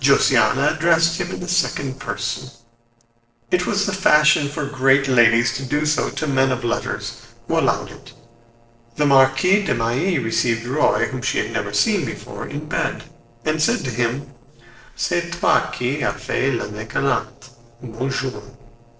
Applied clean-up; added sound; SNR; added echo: neural separator model SepFormer DNS4.